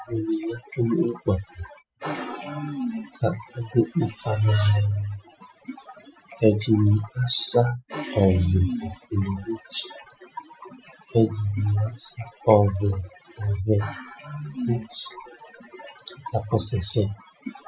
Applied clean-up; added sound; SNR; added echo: classical method Wiener filter.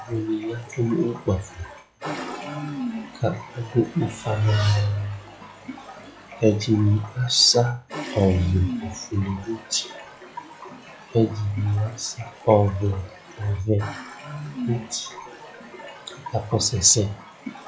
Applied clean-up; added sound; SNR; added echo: classical method log-MMSE.